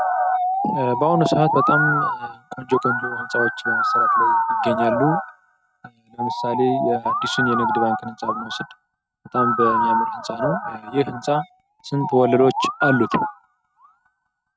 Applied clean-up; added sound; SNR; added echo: neural mask model RNNoise.